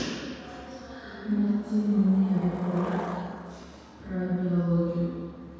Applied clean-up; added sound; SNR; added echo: none; Skateboard; 15 dB; reverberation time 2.0 s.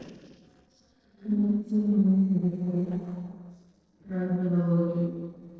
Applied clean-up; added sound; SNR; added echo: neural separator model SepFormer DNS4.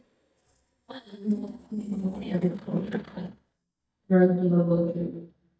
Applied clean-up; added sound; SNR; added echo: neural mask model DeepFilterNet 3.